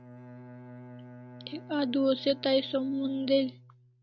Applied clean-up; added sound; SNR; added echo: none; Bowed string instrument; 17 dB; none.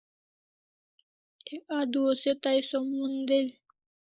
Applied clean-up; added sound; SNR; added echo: neural mask model Resemble Enhance denoiser.